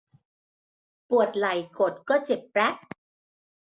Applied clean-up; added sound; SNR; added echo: none; none; none; none.